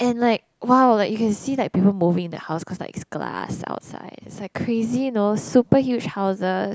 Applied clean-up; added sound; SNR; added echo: none; none; none; none.